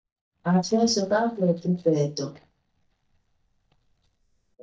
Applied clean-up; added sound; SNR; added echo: neural mask model DeepFilterNet 3.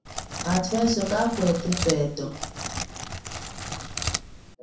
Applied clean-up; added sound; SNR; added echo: none; Crackle; 6 dB; reverberation time 0.6 s.